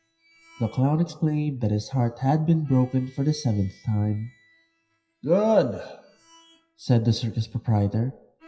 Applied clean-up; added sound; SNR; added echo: classical method WPE with log-MMSE.